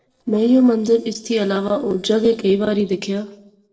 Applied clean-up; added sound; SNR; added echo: neural separator model SepFormer DNS4.